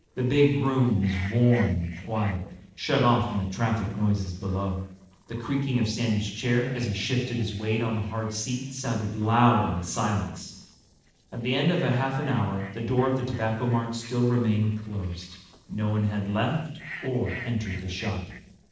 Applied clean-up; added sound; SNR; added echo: neural separator model SepFormer DNS4.